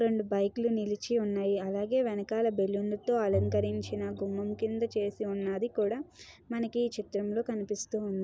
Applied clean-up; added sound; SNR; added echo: none; Bowed string instrument; 10 dB; none.